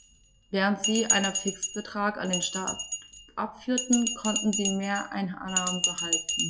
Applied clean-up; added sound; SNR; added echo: classical method log-MMSE.